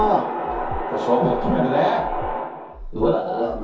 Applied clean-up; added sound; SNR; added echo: none; Breathing; 12 dB; reverberation time 0.6 s.